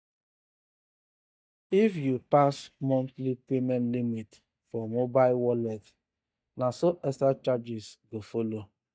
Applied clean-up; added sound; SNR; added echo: neural mask model DeepFilterNet 3.